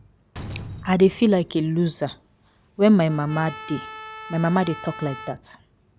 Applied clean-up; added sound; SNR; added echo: none; Slam + Trumpet; 16 dB; none.